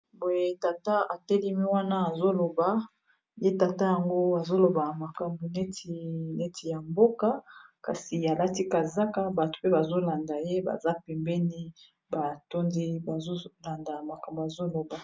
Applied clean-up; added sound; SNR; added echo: none; none; none; none.